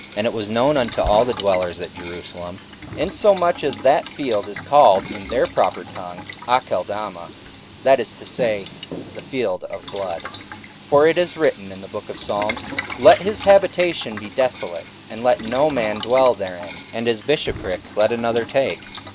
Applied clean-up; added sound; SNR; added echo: none; Boiling; 14 dB; none.